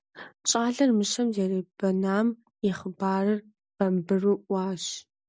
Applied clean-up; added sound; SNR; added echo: none; none; none; none.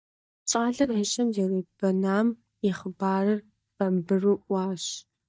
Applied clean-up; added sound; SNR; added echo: neural mask model DeepFilterNet 3.